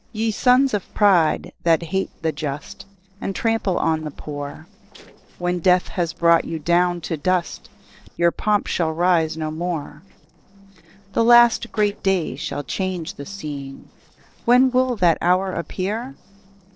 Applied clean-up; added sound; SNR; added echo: neural separator model SepFormer DNS4.